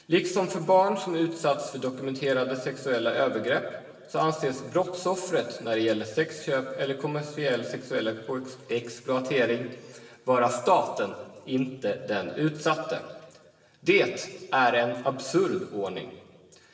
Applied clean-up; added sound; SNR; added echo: none; none; none; reverberation time 1.4 s.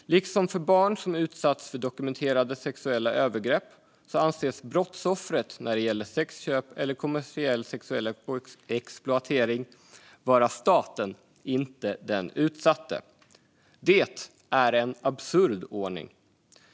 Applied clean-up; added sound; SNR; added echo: none; none; none; none.